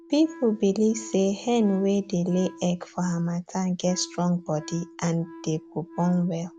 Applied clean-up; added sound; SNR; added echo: none; Wind instrument, woodwind instrument; 19 dB; none.